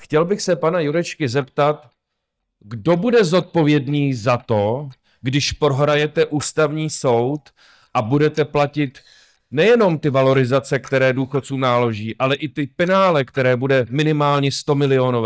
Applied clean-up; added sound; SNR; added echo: neural mask model DeepFilterNet 3.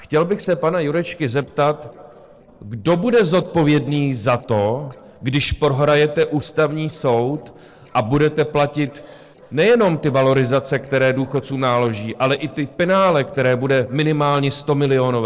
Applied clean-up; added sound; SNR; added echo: neural separator model SepFormer DNS4.